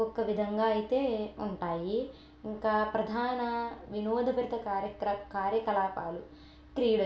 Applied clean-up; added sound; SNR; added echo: none; none; none; reverberation time 0.4 s.